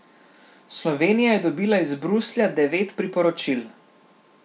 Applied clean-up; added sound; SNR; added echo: none; none; none; none.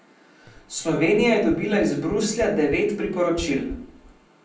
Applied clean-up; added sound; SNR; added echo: none; Run; 19 dB; reverberation time 0.6 s.